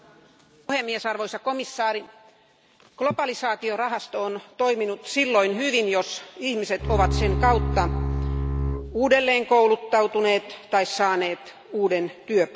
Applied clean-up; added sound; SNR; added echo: none; Bowed string instrument; 1 dB; none.